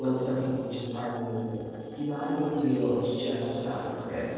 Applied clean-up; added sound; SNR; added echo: neural separator model SepFormer DNS4.